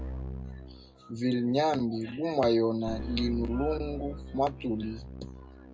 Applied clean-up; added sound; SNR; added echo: none; Keyboard (musical); 10 dB; reverberation time 0.2 s.